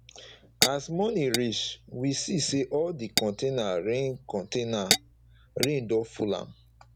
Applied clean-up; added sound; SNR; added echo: none; Tap / Glass; 5 dB; none.